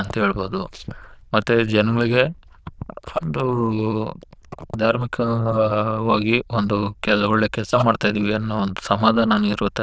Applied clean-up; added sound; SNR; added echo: neural diffusion model UNIVERSE++.